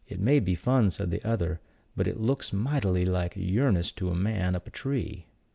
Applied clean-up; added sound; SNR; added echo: neural mask model Resemble Enhance denoiser.